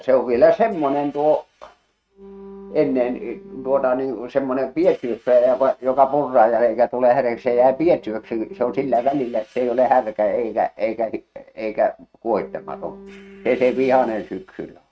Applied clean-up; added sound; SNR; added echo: neural mask model RNNoise.